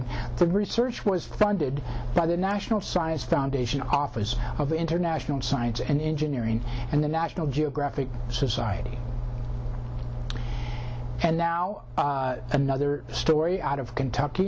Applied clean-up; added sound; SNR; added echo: none; none; none; none.